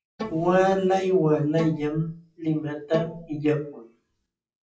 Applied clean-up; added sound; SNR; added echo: classical method WPE with log-MMSE.